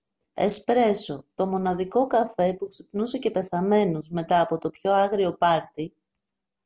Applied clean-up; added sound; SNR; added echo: none; none; none; none.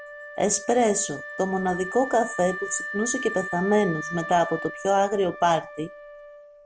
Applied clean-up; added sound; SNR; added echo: none; Wind instrument, woodwind instrument; 11 dB; none.